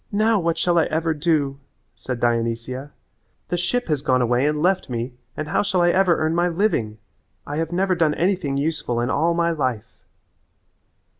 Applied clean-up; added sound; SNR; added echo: none; none; none; none.